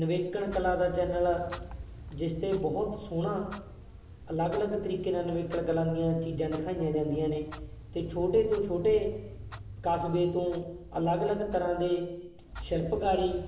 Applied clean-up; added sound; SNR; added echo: none; Clock; 14 dB; reverberation time 0.9 s.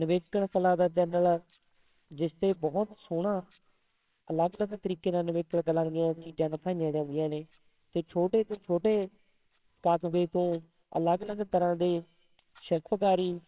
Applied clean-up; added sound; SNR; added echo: neural separator model SepFormer WHAMR!.